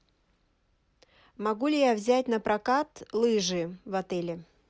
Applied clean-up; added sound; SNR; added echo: none; none; none; none.